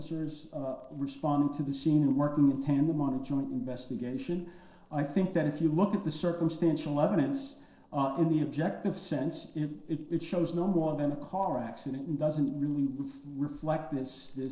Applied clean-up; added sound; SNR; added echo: neural separator model SepFormer DNS4.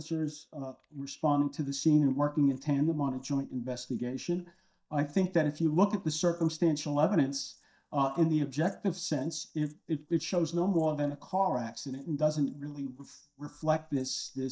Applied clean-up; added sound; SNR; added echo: neural mask model DeepFilterNet 3.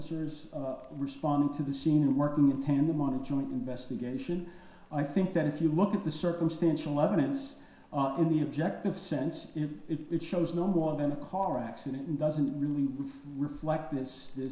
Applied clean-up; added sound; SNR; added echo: none; Insect; 18 dB; reverberation time 0.7 s.